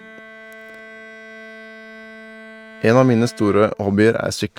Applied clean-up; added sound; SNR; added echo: none; Bowed string instrument; 19 dB; none.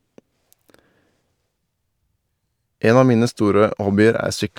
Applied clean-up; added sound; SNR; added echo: none; none; none; none.